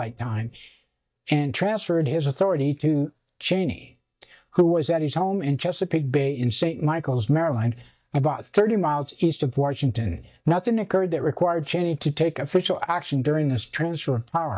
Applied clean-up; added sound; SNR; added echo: neural mask model DeepFilterNet 3.